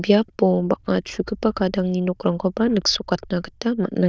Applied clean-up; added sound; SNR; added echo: neural diffusion model UNIVERSE++.